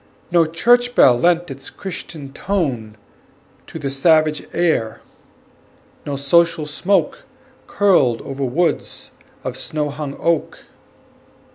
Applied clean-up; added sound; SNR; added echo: none; none; none; none.